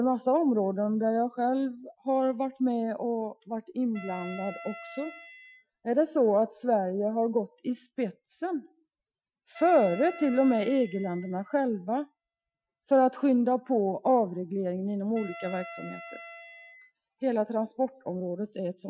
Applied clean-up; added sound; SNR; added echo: classical method Wiener filter.